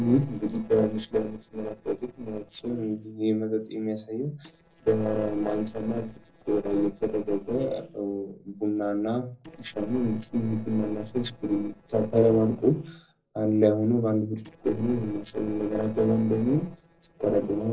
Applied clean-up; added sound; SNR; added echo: neural separator model SepFormer DNS4.